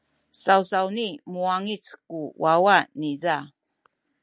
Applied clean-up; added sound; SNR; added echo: none; none; none; none.